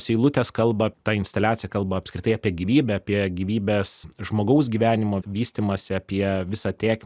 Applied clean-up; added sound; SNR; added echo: none; none; none; none.